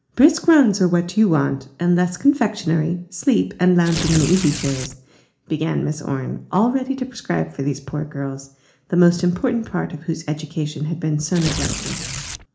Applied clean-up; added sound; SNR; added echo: none; Tearing; 7 dB; reverberation time 0.4 s.